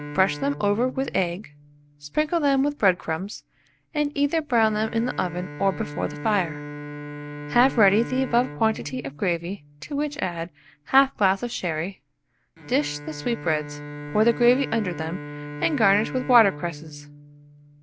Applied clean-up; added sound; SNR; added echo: none; Bowed string instrument; 12 dB; none.